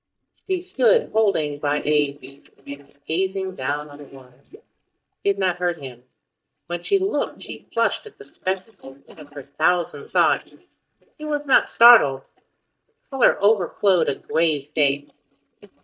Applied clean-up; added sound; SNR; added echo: neural mask model DeepFilterNet 3.